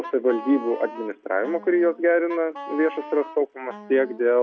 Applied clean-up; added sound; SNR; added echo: none; Wind instrument, woodwind instrument; 16 dB; none.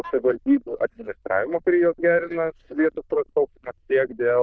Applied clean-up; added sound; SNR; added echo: neural diffusion model UNIVERSE++.